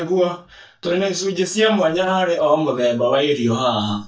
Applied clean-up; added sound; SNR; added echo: neural mask model DeepFilterNet 3.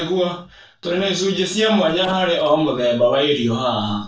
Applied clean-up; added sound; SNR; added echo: neural separator model SepFormer DNS4.